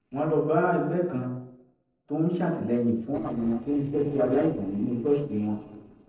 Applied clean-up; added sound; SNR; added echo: neural separator model SepFormer DNS4.